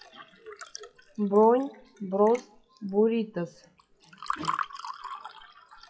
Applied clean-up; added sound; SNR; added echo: classical method WPE with log-MMSE.